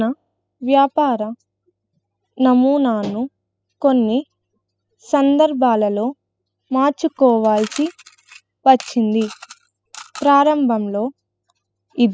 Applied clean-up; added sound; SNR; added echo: classical method spectral subtraction.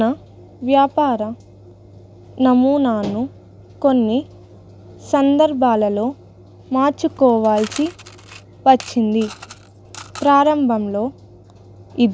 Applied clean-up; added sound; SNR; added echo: none; Coin (dropping) / Mechanisms; 20 dB; none.